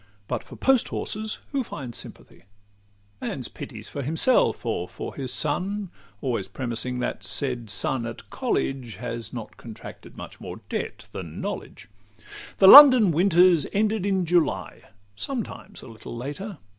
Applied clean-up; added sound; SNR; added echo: none; none; none; none.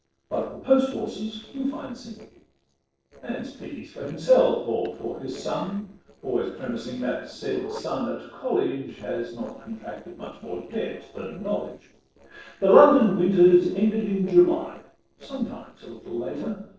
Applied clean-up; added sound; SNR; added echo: neural separator model SepFormer DNS4.